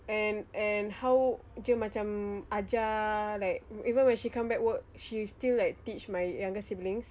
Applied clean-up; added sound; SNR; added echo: none; none; none; none.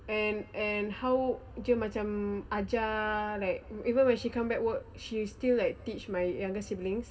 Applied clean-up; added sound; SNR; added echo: none; none; none; reverberation time 1.5 s.